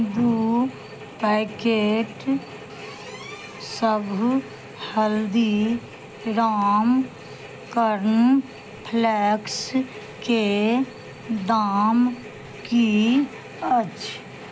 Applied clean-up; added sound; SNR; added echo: none; none; none; none.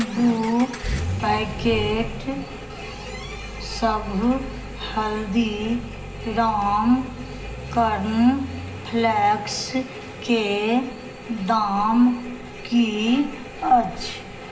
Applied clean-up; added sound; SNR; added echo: none; Accelerating, revving, vroom; 11 dB; reverberation time 0.7 s.